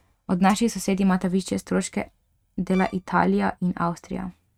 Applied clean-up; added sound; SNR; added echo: neural mask model RNNoise.